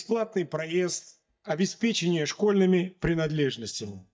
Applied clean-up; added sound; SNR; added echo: neural mask model DeepFilterNet 3.